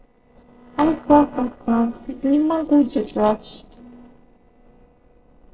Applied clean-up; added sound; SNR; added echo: neural separator model SepFormer DNS4.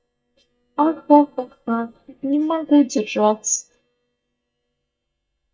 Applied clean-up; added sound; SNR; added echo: neural mask model DeepFilterNet 3.